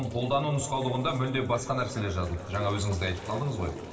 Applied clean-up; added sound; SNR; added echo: none; Toilet flush / Water; 16 dB; reverberation time 2.6 s.